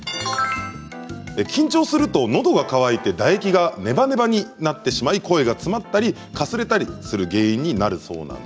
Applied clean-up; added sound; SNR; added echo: none; none; none; none.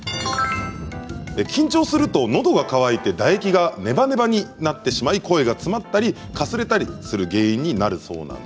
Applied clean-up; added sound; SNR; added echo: none; Thunder; 19 dB; none.